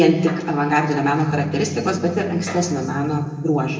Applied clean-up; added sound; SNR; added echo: none; Electric guitar / Strum; 15 dB; reverberation time 1.8 s.